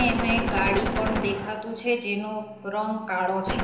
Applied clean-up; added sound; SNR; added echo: none; Gunshot, gunfire; 3 dB; reverberation time 0.9 s.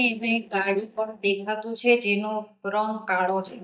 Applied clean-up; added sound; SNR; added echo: neural mask model DeepFilterNet 3.